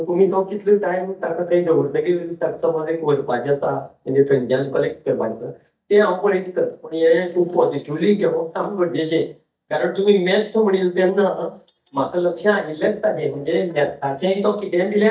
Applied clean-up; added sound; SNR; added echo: neural mask model DeepFilterNet 3.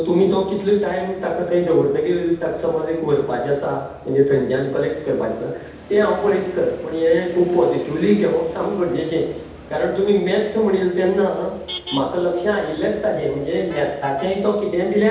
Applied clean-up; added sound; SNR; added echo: none; Motor vehicle (road); 20 dB; reverberation time 0.8 s.